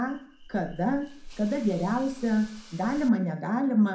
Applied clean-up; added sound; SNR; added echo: none; Hiss / Insect; 18 dB; reverberation time 0.4 s.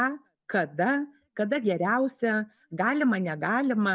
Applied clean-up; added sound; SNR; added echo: none; none; none; none.